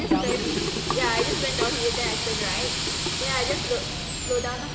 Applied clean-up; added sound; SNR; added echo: none; Drill + Sink (filling or washing) / Gurgling; 0 dB; none.